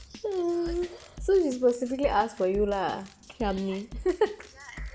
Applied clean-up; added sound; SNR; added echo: none; Drum kit; 14 dB; none.